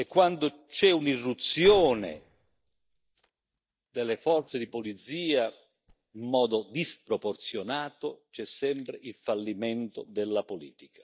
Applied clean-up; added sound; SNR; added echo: neural mask model DeepFilterNet 3.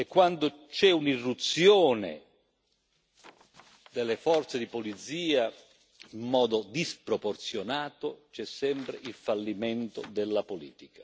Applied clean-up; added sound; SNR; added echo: none; none; none; none.